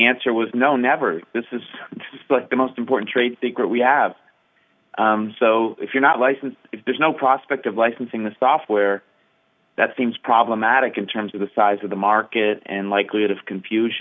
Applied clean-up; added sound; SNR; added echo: none; none; none; none.